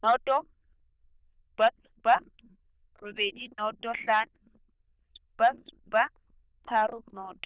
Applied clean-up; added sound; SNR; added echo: neural diffusion model UNIVERSE++.